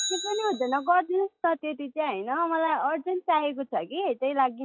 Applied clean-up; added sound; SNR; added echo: classical method log-MMSE.